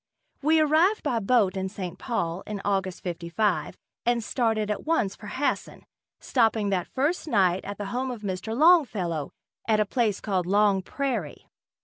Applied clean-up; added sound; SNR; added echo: none; none; none; none.